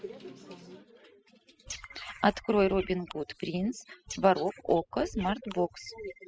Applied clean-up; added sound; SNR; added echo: classical method spectral subtraction.